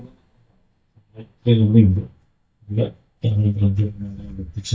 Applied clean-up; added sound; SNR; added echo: neural mask model DeepFilterNet 3.